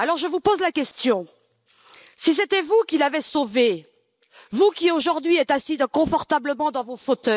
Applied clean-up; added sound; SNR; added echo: none; none; none; none.